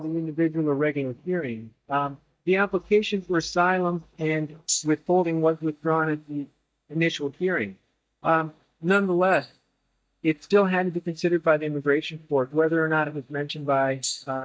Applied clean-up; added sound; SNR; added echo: neural mask model DeepFilterNet 3.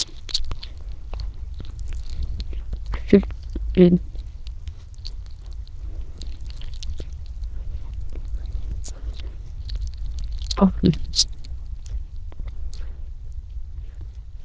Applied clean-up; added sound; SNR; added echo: neural diffusion model UNIVERSE++.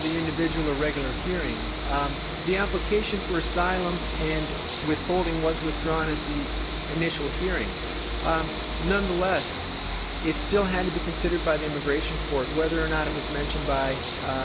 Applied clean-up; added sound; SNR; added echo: none; Train; -1 dB; none.